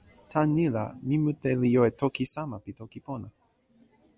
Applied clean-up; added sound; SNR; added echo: none; none; none; none.